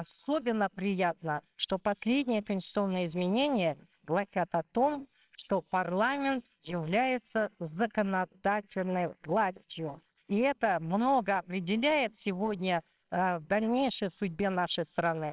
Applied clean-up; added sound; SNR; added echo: neural separator model SepFormer WHAMR!.